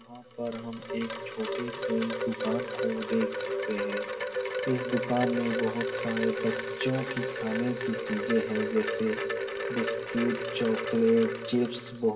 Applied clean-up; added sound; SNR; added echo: none; Wind chime; 2 dB; reverberation time 2.3 s.